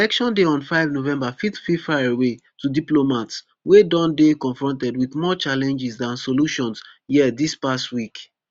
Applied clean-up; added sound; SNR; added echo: none; none; none; none.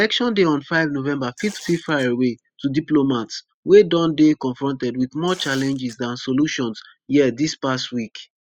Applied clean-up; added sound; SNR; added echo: classical method spectral subtraction.